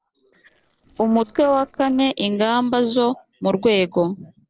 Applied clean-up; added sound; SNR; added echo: neural separator model SepFormer DNS4.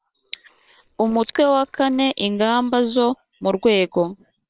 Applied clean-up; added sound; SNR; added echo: neural separator model SepFormer WHAM!.